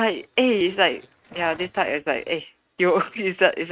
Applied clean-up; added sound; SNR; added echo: neural mask model RNNoise.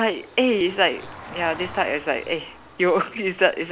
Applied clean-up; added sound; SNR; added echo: none; Vehicle; 19 dB; none.